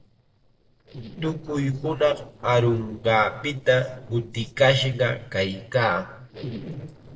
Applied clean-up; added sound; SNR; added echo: neural separator model SepFormer DNS4.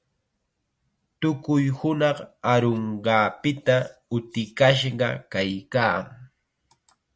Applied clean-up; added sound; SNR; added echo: none; none; none; none.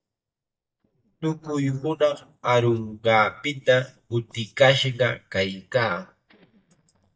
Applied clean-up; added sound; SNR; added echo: neural mask model DeepFilterNet 3.